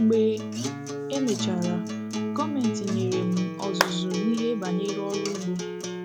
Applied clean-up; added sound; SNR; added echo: none; Acoustic guitar + Clapping; 3 dB; none.